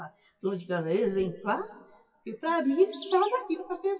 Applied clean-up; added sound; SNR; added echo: classical method WPE with log-MMSE.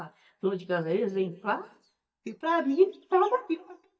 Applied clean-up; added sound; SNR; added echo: neural mask model DeepFilterNet 3.